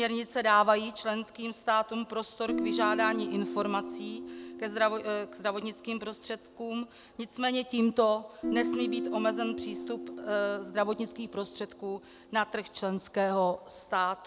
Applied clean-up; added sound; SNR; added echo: none; Guitar; 8 dB; none.